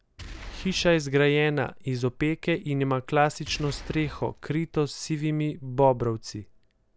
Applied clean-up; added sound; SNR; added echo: none; Boom; 19 dB; none.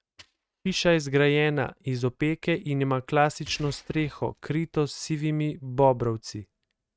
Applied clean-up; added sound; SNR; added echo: neural mask model RNNoise.